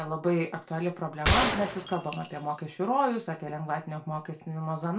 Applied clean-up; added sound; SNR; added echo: none; Gunshot, gunfire; -1 dB; reverberation time 0.3 s.